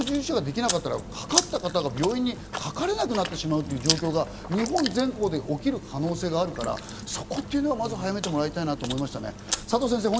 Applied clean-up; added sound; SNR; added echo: none; Chewing, mastication; 7 dB; none.